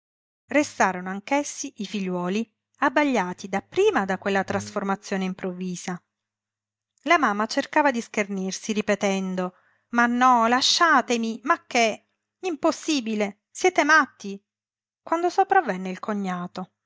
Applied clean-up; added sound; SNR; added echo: neural mask model DeepFilterNet 3.